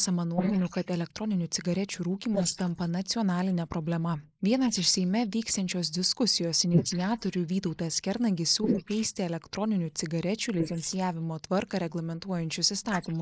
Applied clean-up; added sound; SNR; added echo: neural mask model Resemble Enhance denoiser.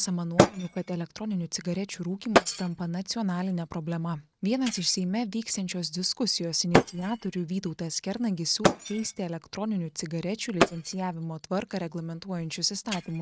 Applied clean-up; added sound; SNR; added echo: neural mask model RNNoise.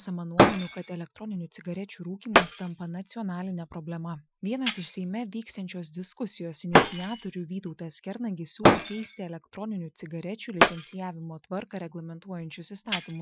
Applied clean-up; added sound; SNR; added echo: classical method Wiener filter.